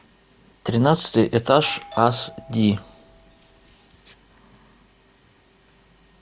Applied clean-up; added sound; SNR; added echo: none; Doorbell; 18 dB; none.